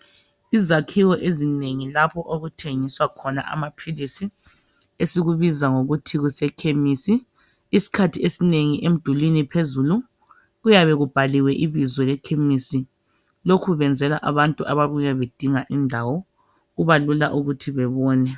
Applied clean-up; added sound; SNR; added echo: none; none; none; none.